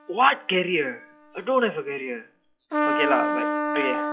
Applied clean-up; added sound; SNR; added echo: classical method log-MMSE.